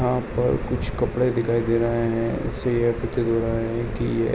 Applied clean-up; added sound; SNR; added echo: none; none; none; none.